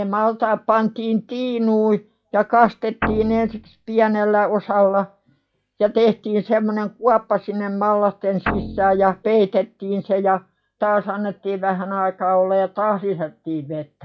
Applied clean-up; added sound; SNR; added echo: classical method log-MMSE.